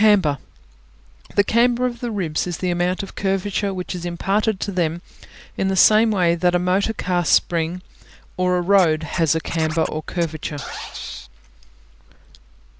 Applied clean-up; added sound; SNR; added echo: none; Scratching (performance technique); 13 dB; none.